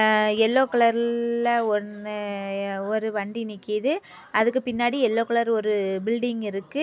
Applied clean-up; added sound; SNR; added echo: none; none; none; none.